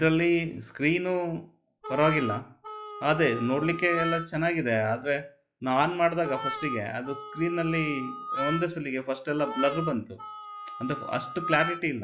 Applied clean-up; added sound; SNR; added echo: classical method log-MMSE.